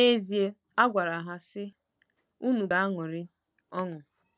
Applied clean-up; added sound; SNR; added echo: none; none; none; none.